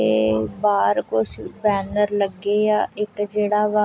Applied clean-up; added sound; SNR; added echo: none; none; none; none.